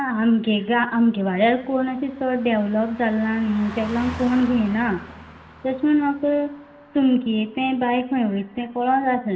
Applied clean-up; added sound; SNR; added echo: none; Car passing by; 20 dB; reverberation time 1.2 s.